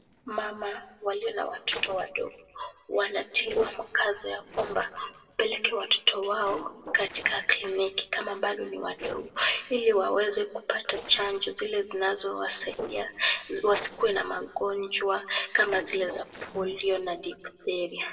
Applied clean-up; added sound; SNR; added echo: neural separator model SepFormer DNS4.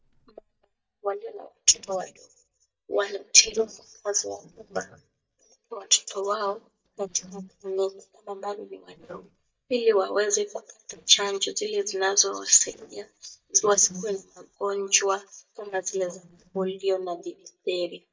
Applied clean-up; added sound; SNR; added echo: neural mask model DeepFilterNet 3.